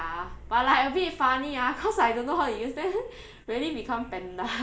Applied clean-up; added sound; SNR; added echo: none; none; none; none.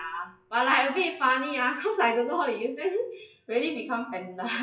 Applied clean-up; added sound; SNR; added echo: classical method WPE with log-MMSE.